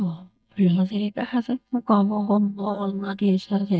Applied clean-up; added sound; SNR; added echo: neural mask model DeepFilterNet 3.